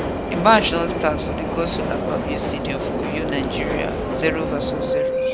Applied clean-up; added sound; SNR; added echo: none; Subway, metro, underground; -1 dB; none.